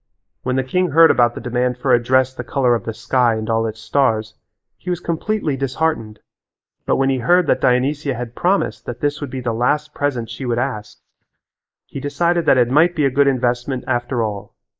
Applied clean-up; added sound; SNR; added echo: neural mask model Resemble Enhance denoiser.